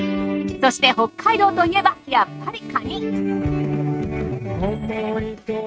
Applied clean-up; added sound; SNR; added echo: neural mask model RNNoise.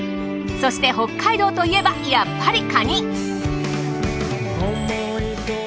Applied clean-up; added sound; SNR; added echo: none; none; none; none.